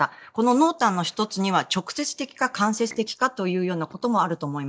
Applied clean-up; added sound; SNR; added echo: neural mask model DeepFilterNet 3.